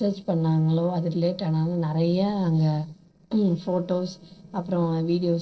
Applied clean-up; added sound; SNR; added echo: neural separator model SepFormer DNS4.